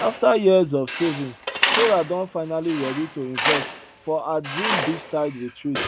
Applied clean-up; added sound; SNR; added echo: none; Tools; 4 dB; none.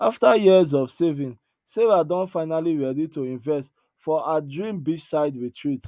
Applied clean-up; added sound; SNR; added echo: none; none; none; none.